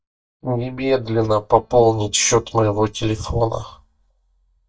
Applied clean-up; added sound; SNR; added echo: neural mask model DeepFilterNet 3.